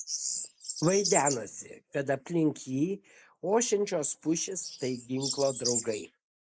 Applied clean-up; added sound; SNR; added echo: neural mask model Resemble Enhance denoiser.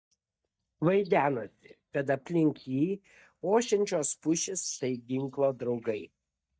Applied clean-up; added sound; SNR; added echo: neural mask model DeepFilterNet 3.